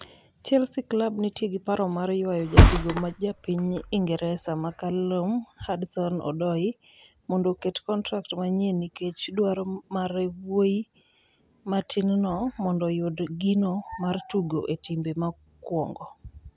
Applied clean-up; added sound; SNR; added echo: none; Thump, thud; -5 dB; none.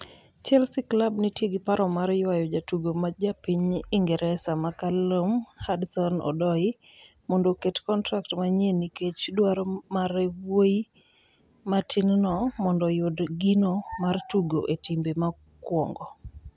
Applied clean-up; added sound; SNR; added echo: none; none; none; none.